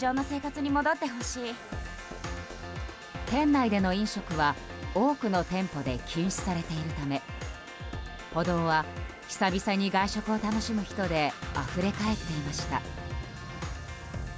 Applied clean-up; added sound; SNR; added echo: none; none; none; none.